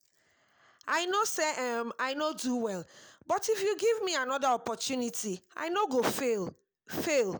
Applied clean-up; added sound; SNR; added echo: none; none; none; none.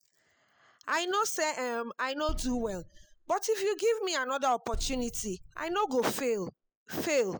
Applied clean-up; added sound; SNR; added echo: classical method spectral subtraction.